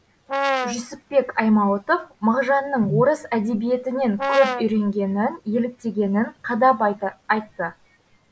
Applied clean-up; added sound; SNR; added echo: none; Brass instrument; 3 dB; none.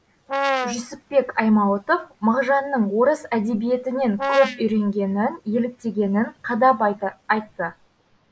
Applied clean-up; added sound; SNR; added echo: neural mask model Resemble Enhance denoiser.